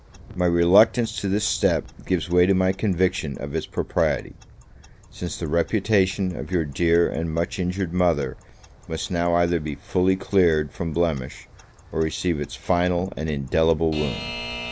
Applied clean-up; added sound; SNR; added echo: none; Wind + Alarm / Clock; 18 dB; none.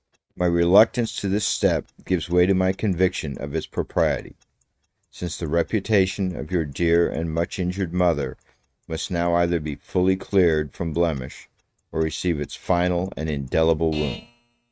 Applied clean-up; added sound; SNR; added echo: neural mask model RNNoise.